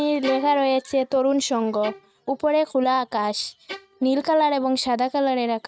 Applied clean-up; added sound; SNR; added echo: neural mask model RNNoise.